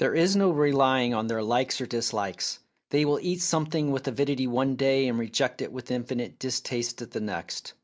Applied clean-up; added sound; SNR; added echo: none; none; none; none.